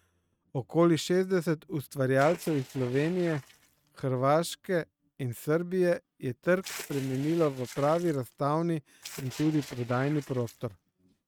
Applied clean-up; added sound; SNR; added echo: neural mask model RNNoise.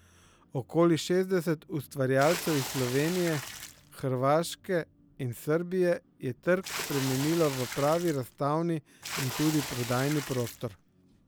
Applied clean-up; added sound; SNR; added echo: none; Water / Splash, splatter; 9 dB; none.